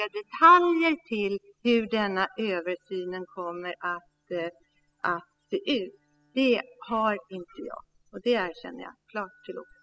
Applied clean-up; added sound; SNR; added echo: classical method spectral subtraction.